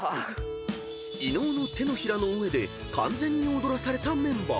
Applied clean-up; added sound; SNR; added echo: none; none; none; none.